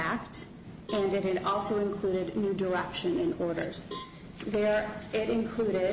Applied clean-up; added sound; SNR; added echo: none; Cowbell; 19 dB; none.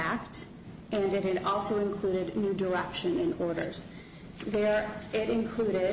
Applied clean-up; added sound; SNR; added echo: none; none; none; none.